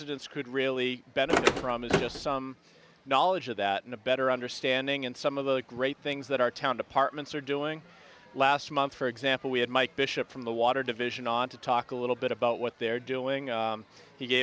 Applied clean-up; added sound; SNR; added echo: none; Car; -1 dB; none.